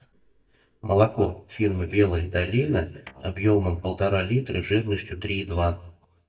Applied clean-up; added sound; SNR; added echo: neural mask model DeepFilterNet 3.